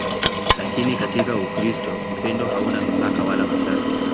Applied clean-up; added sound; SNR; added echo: none; Drill; -4 dB; none.